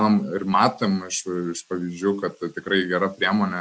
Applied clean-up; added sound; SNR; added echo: none; none; none; none.